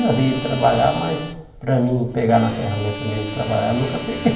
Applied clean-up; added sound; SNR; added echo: none; Bowed string instrument; 12 dB; reverberation time 0.9 s.